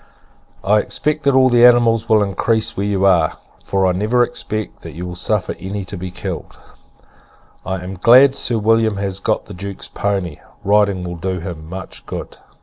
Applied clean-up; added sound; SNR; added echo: none; none; none; none.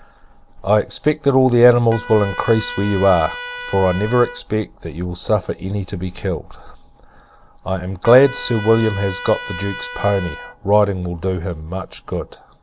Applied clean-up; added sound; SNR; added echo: none; Trumpet; 16 dB; none.